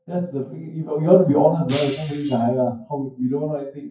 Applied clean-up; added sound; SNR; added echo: classical method WPE with log-MMSE.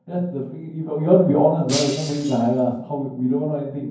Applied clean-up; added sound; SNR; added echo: none; Shatter; 11 dB; reverberation time 0.9 s.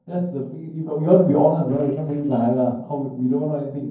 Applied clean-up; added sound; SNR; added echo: neural separator model SepFormer DNS4.